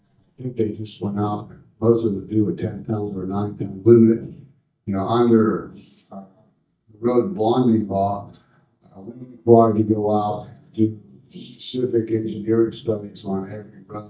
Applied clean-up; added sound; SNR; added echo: neural mask model DeepFilterNet 3.